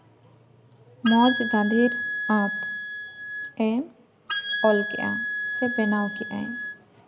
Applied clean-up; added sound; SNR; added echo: none; Wind instrument, woodwind instrument; 5 dB; none.